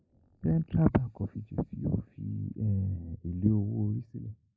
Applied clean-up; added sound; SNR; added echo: neural mask model Resemble Enhance denoiser.